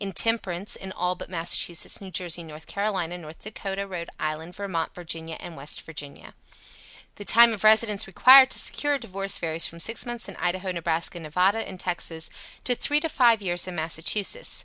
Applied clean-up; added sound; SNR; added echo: none; none; none; none.